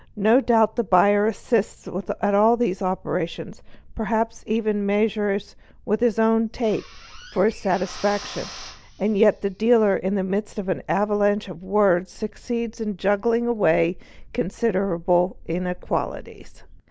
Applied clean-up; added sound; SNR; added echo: none; Drill; 19 dB; none.